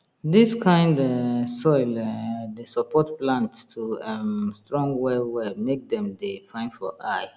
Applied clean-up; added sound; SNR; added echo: none; none; none; none.